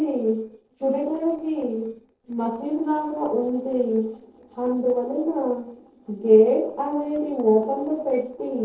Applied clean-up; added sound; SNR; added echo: neural separator model SepFormer DNS4.